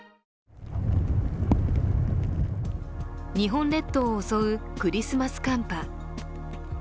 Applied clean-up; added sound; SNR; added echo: none; none; none; none.